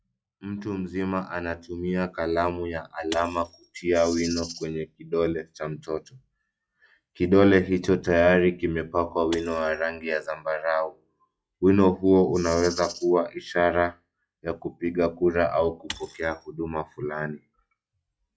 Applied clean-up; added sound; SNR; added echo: classical method log-MMSE.